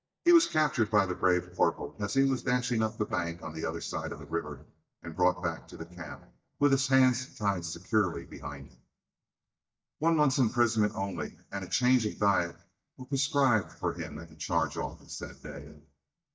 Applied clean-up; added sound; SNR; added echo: neural mask model DeepFilterNet 3.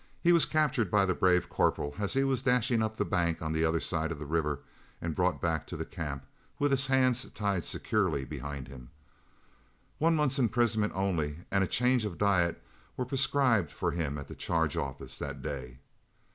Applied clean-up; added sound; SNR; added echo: none; none; none; none.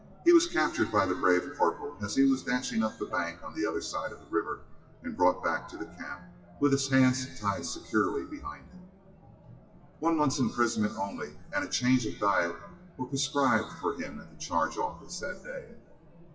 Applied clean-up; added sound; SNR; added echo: classical method WPE with log-MMSE.